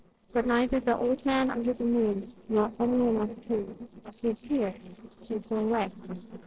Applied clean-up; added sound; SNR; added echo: neural separator model SepFormer DNS4.